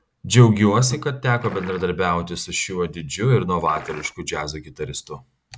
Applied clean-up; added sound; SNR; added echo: none; Liquid; 17 dB; none.